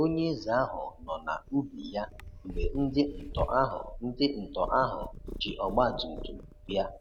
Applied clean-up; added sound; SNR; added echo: none; Purr; 9 dB; none.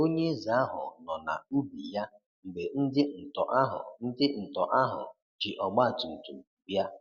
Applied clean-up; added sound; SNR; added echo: none; none; none; none.